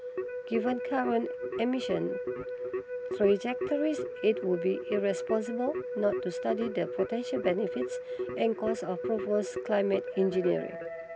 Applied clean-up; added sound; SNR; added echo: none; Keyboard (musical); 4 dB; none.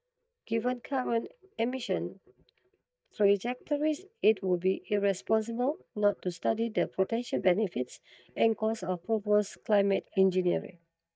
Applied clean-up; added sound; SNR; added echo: neural mask model DeepFilterNet 3.